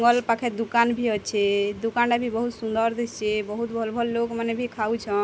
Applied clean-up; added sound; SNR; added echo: none; none; none; none.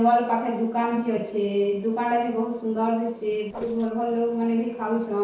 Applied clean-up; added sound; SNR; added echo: neural separator model SepFormer DNS4.